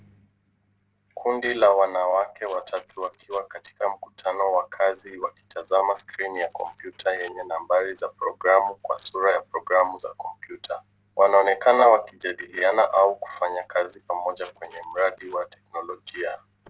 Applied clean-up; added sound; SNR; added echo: neural separator model SepFormer DNS4.